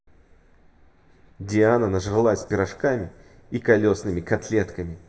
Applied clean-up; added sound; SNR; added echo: none; none; none; reverberation time 2.0 s.